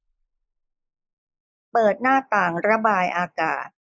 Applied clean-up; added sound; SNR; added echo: neural mask model Resemble Enhance denoiser.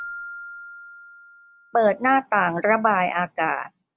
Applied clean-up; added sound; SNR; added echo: none; Keyboard (musical); 18 dB; none.